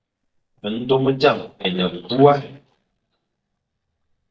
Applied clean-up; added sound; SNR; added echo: neural mask model DeepFilterNet 3.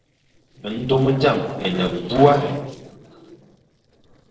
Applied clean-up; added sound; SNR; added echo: neural separator model SepFormer DNS4.